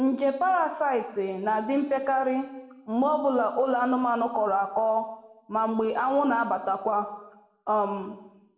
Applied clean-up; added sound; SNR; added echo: none; none; none; reverberation time 0.9 s.